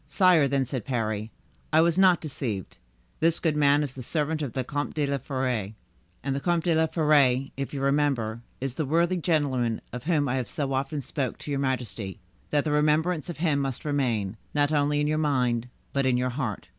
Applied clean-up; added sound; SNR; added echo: none; none; none; none.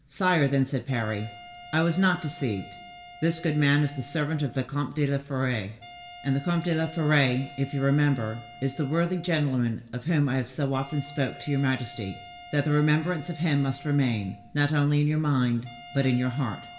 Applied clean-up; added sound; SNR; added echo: none; Wind instrument, woodwind instrument; 20 dB; reverberation time 0.7 s.